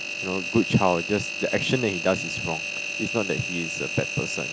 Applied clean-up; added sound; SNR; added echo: none; Engine; 5 dB; none.